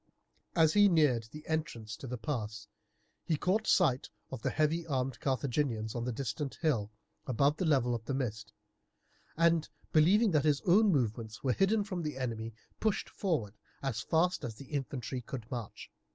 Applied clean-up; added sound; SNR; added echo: none; none; none; none.